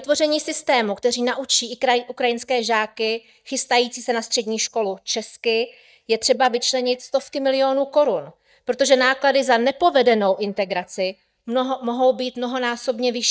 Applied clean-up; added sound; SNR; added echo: neural mask model DeepFilterNet 3.